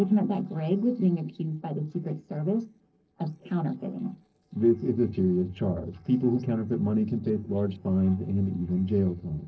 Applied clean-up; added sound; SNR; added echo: neural separator model SepFormer DNS4.